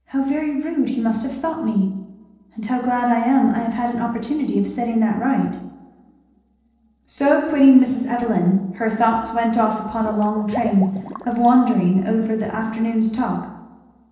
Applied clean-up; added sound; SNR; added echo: neural separator model SepFormer DNS4.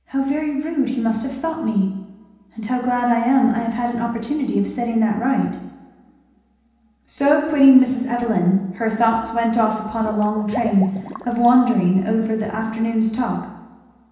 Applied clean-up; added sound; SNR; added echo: none; Liquid; 16 dB; reverberation time 0.9 s.